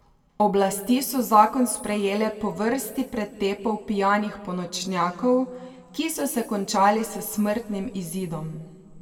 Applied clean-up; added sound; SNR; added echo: none; none; none; reverberation time 1.4 s.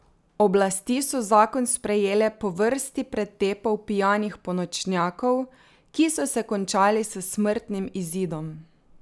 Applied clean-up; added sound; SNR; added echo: none; none; none; none.